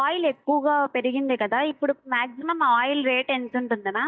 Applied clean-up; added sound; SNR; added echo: neural mask model DeepFilterNet 3.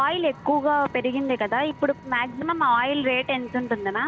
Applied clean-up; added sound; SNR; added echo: none; Vehicle; 19 dB; none.